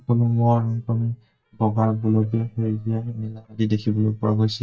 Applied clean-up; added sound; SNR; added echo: neural mask model DeepFilterNet 3.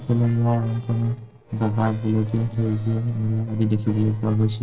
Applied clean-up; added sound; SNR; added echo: neural separator model SepFormer DNS4.